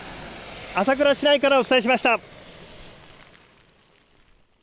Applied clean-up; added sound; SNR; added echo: none; none; none; none.